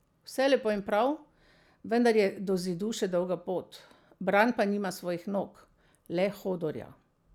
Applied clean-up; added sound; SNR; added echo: none; none; none; none.